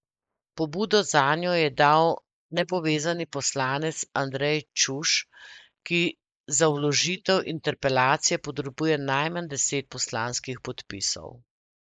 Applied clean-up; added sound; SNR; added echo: neural mask model Resemble Enhance denoiser.